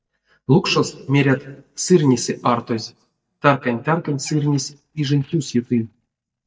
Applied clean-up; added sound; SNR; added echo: neural mask model DeepFilterNet 3.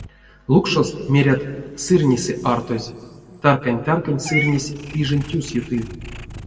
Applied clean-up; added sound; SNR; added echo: none; Meow / Purr; 15 dB; reverberation time 1.5 s.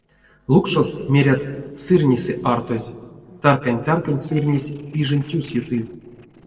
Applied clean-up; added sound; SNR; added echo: neural separator model SepFormer DNS4.